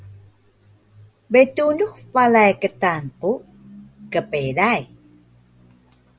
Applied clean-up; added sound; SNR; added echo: none; none; none; none.